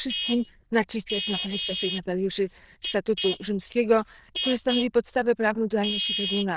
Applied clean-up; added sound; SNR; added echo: neural diffusion model UNIVERSE++.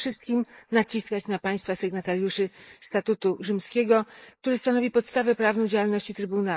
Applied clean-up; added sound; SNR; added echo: neural mask model Resemble Enhance denoiser.